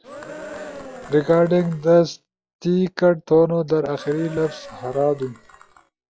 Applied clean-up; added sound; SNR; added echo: classical method log-MMSE.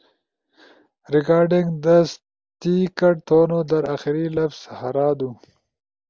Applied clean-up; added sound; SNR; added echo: none; none; none; none.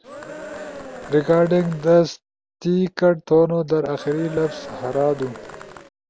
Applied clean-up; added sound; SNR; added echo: none; Cheering; 15 dB; none.